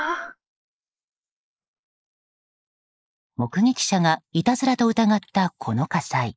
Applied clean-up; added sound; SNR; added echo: neural mask model Resemble Enhance denoiser.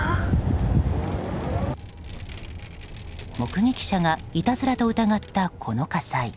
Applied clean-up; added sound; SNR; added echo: none; Vehicle; 14 dB; none.